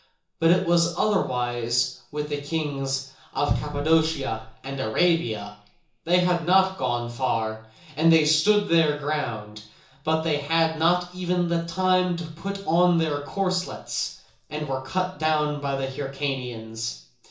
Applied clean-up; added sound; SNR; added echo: none; none; none; reverberation time 0.7 s.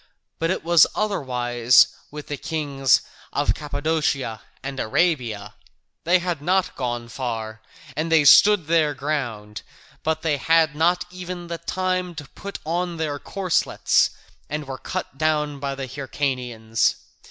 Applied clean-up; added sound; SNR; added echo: none; none; none; none.